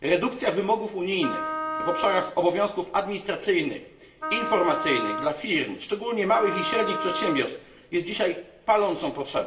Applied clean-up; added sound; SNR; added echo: none; Wind instrument, woodwind instrument; 6 dB; reverberation time 1.4 s.